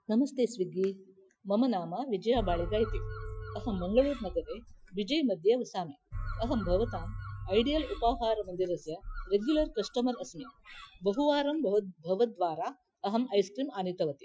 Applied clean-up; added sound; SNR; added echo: classical method Wiener filter.